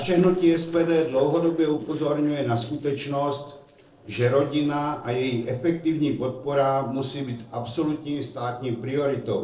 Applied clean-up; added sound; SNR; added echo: neural separator model SepFormer DNS4.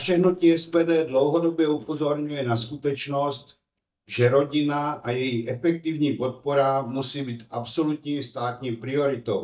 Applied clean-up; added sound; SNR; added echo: neural mask model DeepFilterNet 3.